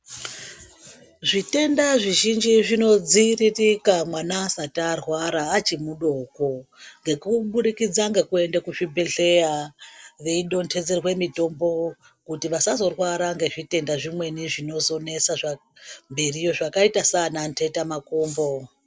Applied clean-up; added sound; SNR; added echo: none; none; none; none.